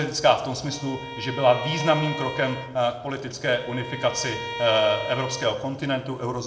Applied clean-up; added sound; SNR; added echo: none; Bowed string instrument; 10 dB; reverberation time 0.8 s.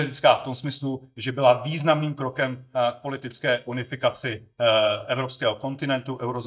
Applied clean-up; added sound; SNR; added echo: neural mask model DeepFilterNet 3.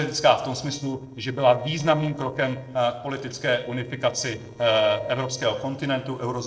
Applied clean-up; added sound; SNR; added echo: neural separator model SepFormer DNS4.